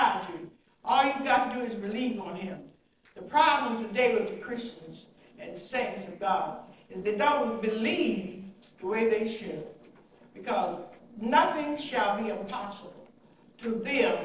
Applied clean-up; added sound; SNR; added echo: neural separator model SepFormer DNS4.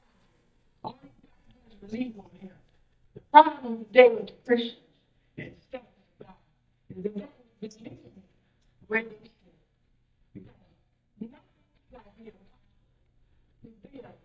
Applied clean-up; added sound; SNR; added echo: neural mask model DeepFilterNet 3.